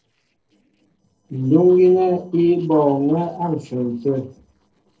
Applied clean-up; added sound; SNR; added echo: neural separator model SepFormer DNS4.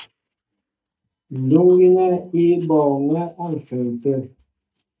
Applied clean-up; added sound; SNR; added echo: neural mask model DeepFilterNet 3.